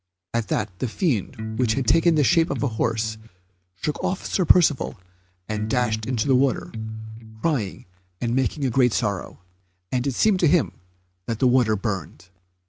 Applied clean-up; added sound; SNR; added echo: none; Electric guitar; 7 dB; none.